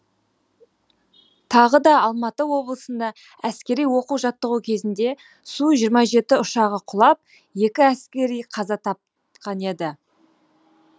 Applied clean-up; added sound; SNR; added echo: none; none; none; none.